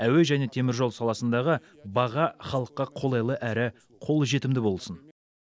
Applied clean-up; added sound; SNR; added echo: none; none; none; none.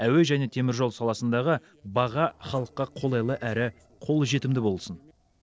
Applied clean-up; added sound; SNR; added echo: neural separator model SepFormer DNS4.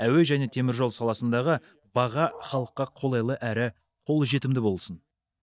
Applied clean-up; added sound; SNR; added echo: neural mask model DeepFilterNet 3.